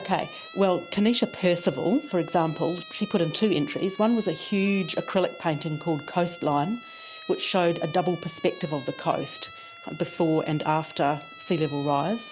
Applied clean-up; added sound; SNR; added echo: none; Siren; 16 dB; none.